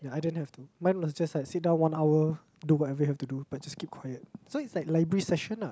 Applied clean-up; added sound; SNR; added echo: none; none; none; none.